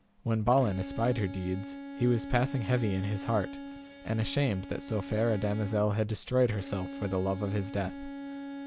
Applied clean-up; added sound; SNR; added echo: none; Bowed string instrument; 11 dB; none.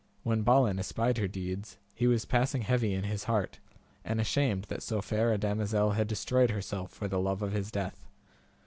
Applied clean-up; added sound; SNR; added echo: none; none; none; none.